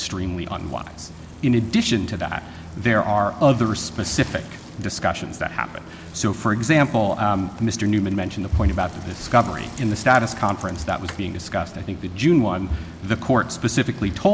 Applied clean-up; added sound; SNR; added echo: none; Bicycle; 16 dB; none.